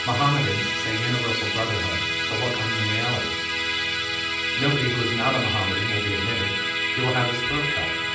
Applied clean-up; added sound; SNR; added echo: none; Musical instrument; -2 dB; reverberation time 0.6 s.